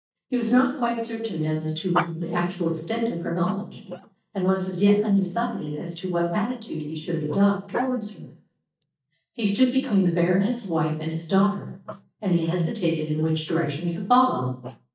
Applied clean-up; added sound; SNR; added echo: neural mask model DeepFilterNet 3.